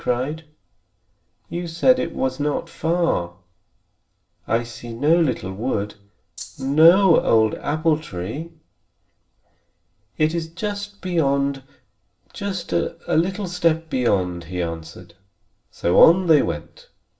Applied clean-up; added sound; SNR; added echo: none; Rattle (instrument); 15 dB; reverberation time 0.2 s.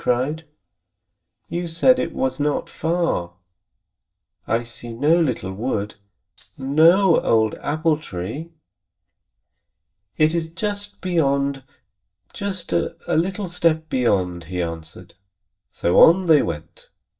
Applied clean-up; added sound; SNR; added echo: neural mask model DeepFilterNet 3.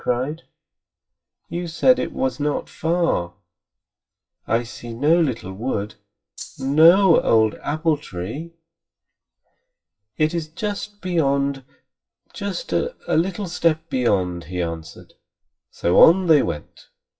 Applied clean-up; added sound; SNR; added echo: classical method WPE with log-MMSE.